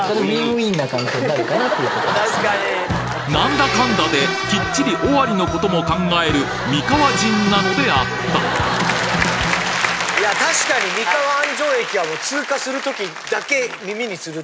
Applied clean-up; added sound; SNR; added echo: none; none; none; none.